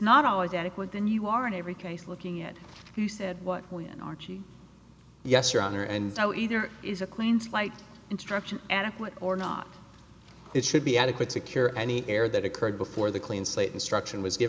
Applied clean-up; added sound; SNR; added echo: none; none; none; none.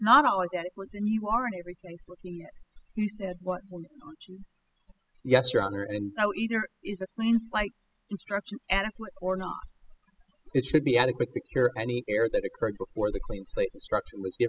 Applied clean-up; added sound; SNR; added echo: classical method spectral subtraction.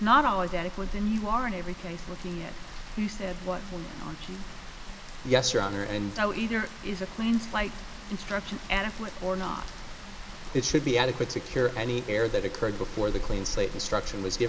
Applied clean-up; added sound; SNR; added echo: none; Rain; 8 dB; none.